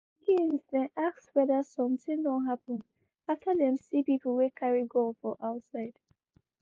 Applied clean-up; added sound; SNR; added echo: none; none; none; none.